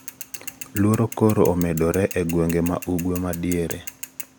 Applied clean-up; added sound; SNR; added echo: none; Mechanisms / Bicycle; 14 dB; none.